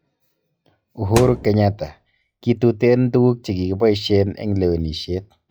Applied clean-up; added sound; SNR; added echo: classical method log-MMSE.